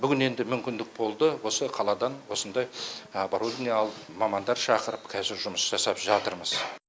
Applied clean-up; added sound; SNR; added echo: none; none; none; none.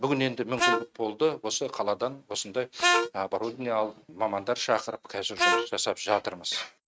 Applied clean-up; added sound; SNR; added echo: neural mask model RNNoise.